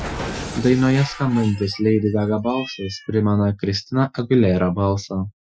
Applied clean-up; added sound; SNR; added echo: classical method Wiener filter.